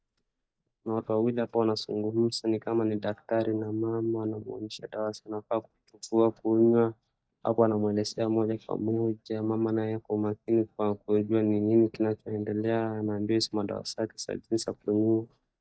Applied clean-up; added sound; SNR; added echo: neural mask model DeepFilterNet 3.